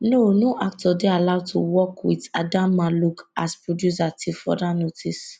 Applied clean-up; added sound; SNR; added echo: none; none; none; none.